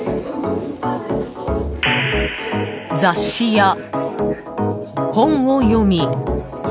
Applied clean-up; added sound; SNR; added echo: none; none; none; none.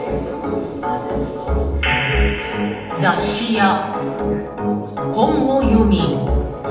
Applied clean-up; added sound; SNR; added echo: none; none; none; reverberation time 0.8 s.